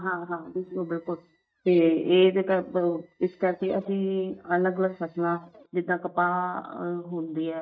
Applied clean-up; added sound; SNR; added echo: neural mask model DeepFilterNet 3.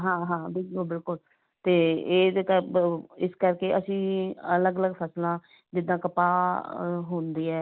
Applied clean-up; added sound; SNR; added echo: none; none; none; none.